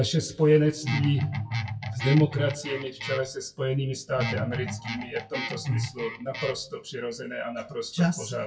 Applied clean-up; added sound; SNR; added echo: classical method WPE with log-MMSE.